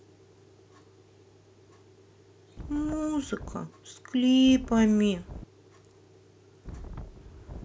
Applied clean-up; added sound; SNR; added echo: none; Wind; 12 dB; none.